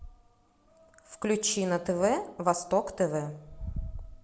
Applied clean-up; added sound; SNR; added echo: none; none; none; none.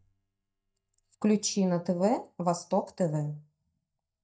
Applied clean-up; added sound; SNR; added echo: neural mask model DeepFilterNet 3.